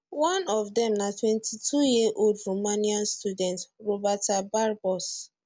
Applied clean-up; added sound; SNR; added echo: none; none; none; none.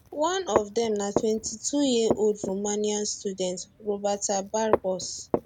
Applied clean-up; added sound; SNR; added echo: none; Walk, footsteps; 5 dB; none.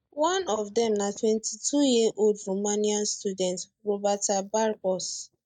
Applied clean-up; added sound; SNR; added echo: neural mask model DeepFilterNet 3.